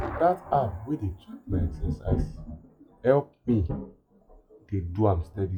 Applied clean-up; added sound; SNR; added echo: classical method log-MMSE.